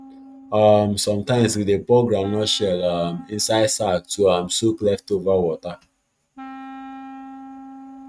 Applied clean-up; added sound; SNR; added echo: neural mask model RNNoise.